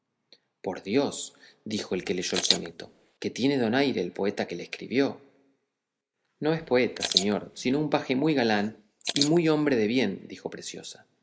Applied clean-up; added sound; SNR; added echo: neural mask model Resemble Enhance denoiser.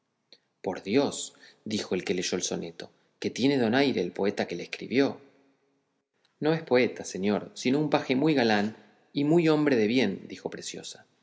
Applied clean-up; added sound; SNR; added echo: none; none; none; none.